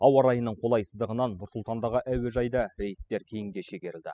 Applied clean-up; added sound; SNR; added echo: classical method spectral subtraction.